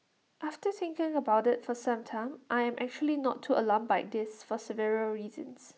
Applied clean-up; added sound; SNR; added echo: none; none; none; none.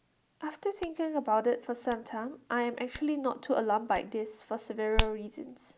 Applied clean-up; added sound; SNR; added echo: none; Hands; 6 dB; none.